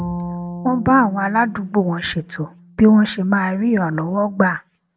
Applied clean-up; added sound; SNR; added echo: none; Bowed string instrument; 15 dB; none.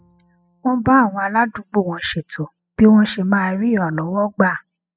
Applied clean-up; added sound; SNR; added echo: classical method spectral subtraction.